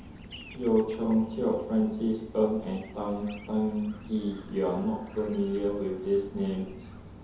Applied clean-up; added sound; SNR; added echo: none; Chirp, tweet; 18 dB; reverberation time 0.8 s.